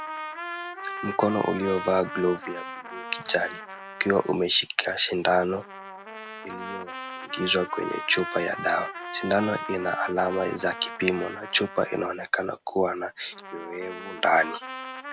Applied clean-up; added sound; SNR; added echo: none; Trumpet; 11 dB; none.